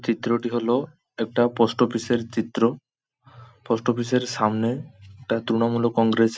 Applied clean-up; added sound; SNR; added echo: none; none; none; none.